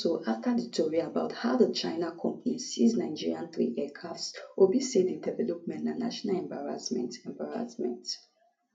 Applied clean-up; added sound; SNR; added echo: none; none; none; reverberation time 0.3 s.